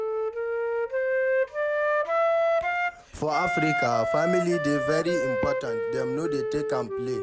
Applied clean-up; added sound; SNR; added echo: none; Wind instrument, woodwind instrument; -4 dB; none.